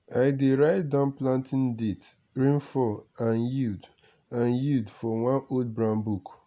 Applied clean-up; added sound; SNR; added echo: none; none; none; none.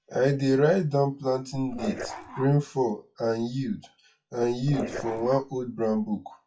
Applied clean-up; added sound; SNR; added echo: classical method WPE with log-MMSE.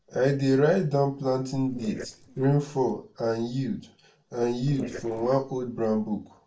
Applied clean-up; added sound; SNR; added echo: neural separator model SepFormer DNS4.